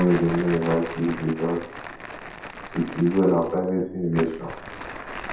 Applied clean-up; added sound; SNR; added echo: none; Crumpling, crinkling; 11 dB; reverberation time 0.6 s.